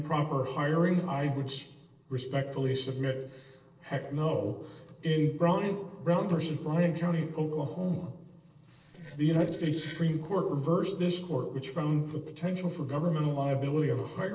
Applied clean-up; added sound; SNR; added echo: neural separator model SepFormer DNS4.